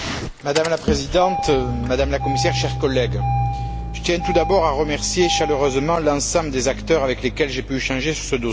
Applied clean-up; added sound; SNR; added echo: none; Engine starting; 5 dB; none.